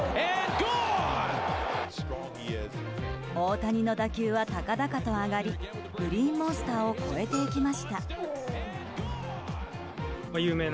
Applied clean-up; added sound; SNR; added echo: none; Bell + Dog; 15 dB; none.